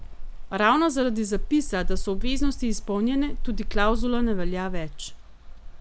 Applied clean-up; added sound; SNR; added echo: none; Fire; 0 dB; none.